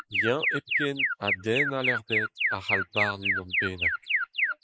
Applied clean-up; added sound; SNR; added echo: neural mask model Resemble Enhance denoiser.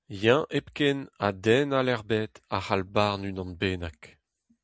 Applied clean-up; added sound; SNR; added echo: none; none; none; none.